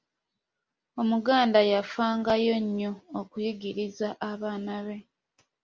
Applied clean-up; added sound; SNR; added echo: none; none; none; none.